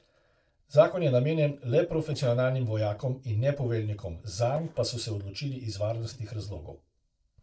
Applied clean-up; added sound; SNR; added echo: neural separator model SepFormer DNS4.